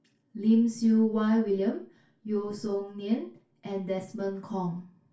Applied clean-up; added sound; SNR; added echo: none; none; none; reverberation time 0.3 s.